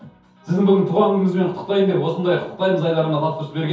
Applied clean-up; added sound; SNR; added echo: none; none; none; reverberation time 0.6 s.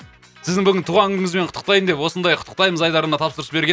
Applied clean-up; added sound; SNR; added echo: none; none; none; none.